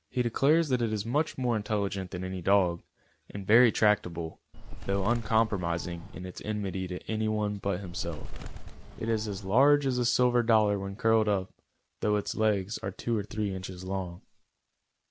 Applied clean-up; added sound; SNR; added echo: none; Bird; 6 dB; none.